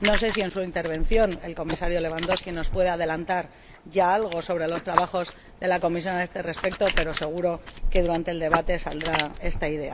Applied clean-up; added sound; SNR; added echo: neural mask model Resemble Enhance denoiser.